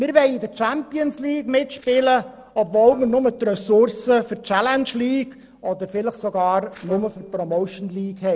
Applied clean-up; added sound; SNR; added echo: neural separator model SepFormer DNS4.